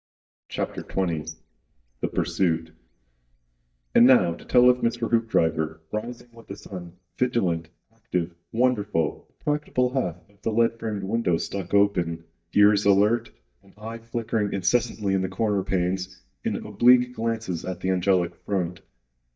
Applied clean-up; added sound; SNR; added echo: neural mask model DeepFilterNet 3.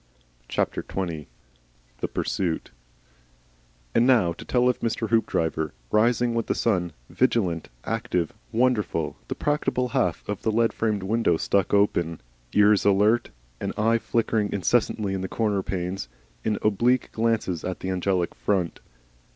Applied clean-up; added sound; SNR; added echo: none; none; none; none.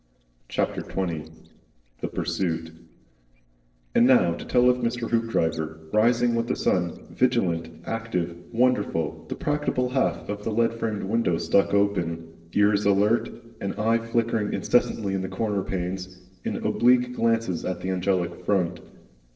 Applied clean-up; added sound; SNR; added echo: neural separator model SepFormer DNS4.